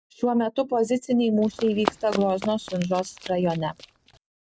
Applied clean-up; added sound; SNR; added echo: none; Run; 11 dB; none.